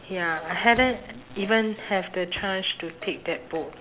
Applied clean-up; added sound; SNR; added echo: none; Keyboard (musical) + Sliding door / Motor vehicle (road); 19 dB; none.